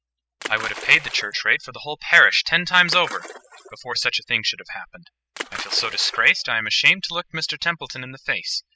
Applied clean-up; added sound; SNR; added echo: classical method spectral subtraction.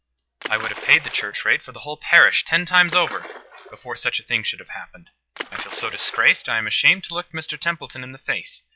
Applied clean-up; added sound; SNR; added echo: classical method log-MMSE.